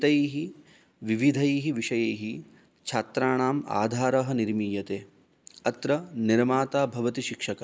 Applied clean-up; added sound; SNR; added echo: none; none; none; none.